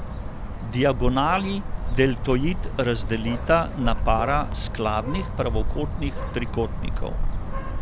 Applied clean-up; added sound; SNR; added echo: none; Bird; 1 dB; none.